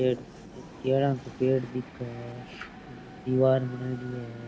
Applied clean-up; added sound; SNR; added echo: none; Train; 16 dB; none.